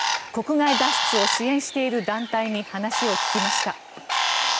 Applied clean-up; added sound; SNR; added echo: none; Bird; 0 dB; none.